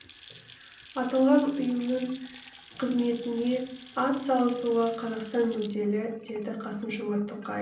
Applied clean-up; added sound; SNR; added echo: none; Sink (filling or washing) / Water tap, faucet / Splash, splatter; 16 dB; reverberation time 0.6 s.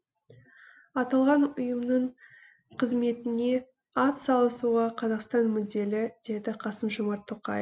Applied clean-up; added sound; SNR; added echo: none; none; none; none.